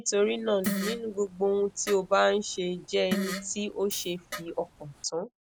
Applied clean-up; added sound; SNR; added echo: none; Hi-hat + Fart; 9 dB; none.